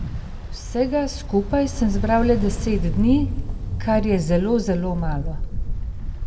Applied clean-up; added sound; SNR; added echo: none; Ocean; 3 dB; reverberation time 1.2 s.